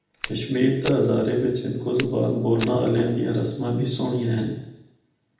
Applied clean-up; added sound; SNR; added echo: none; Walk, footsteps; 16 dB; reverberation time 0.8 s.